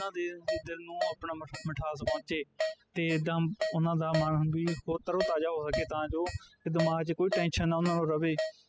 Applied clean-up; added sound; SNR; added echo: classical method spectral subtraction.